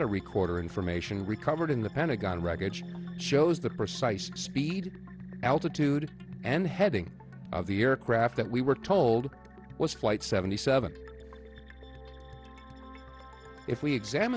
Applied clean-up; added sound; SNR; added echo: none; none; none; none.